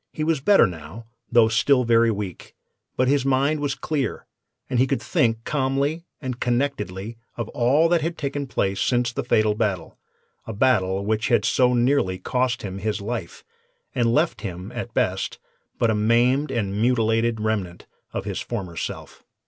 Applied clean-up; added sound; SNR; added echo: none; none; none; none.